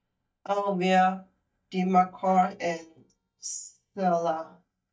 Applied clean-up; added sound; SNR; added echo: neural mask model DeepFilterNet 3.